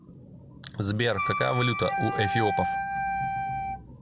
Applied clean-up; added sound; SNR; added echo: none; Wind instrument, woodwind instrument; 0 dB; none.